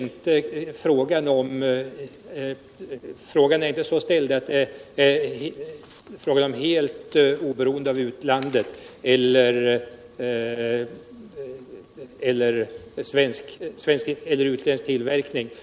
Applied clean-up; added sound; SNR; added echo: none; none; none; none.